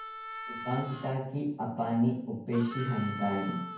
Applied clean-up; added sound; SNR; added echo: none; Harmonica; 10 dB; reverberation time 0.9 s.